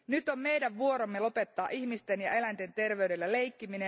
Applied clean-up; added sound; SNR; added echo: none; none; none; none.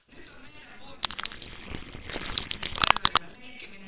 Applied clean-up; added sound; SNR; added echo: neural separator model SepFormer WHAMR!.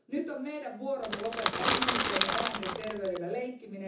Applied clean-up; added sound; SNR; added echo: none; Crackle / Crushing; -4 dB; reverberation time 0.6 s.